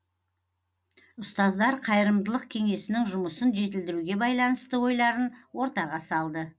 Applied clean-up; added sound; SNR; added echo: none; none; none; none.